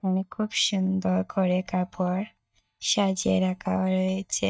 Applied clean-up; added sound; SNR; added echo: neural mask model DeepFilterNet 3.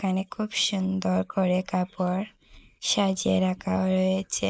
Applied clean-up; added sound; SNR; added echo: neural mask model Resemble Enhance denoiser.